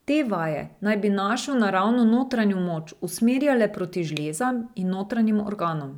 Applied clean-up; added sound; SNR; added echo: none; none; none; none.